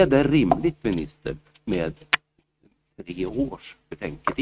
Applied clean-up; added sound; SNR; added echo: neural mask model RNNoise.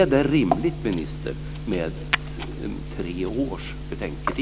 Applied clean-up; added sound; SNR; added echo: none; Tap / Hammer; 10 dB; none.